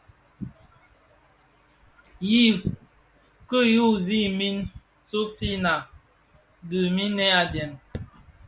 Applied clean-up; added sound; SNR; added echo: none; none; none; none.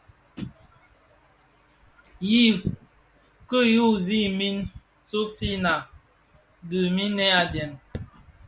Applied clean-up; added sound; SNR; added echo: none; Hi-hat; 17 dB; none.